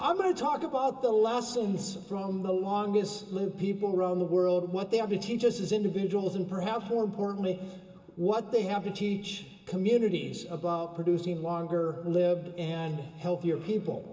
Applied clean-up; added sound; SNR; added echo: none; none; none; reverberation time 0.2 s.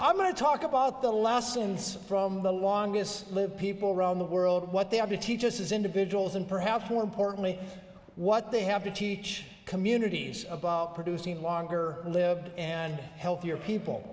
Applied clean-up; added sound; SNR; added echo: none; none; none; none.